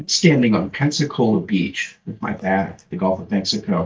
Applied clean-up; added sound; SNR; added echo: neural mask model DeepFilterNet 3.